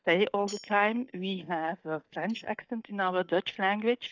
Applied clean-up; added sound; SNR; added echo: neural mask model DeepFilterNet 3.